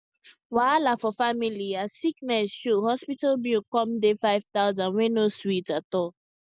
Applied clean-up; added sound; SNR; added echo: none; none; none; none.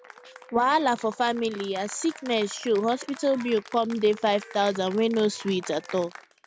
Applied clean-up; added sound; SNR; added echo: none; Applause / Cheering; 18 dB; none.